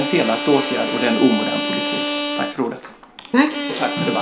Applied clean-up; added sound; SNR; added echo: none; Bowed string instrument; 4 dB; reverberation time 0.4 s.